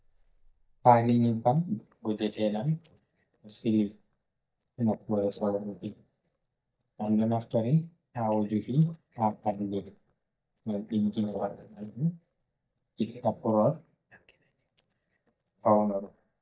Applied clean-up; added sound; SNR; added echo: neural mask model DeepFilterNet 3.